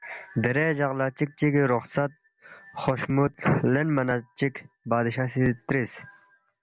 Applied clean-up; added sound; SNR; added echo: none; none; none; none.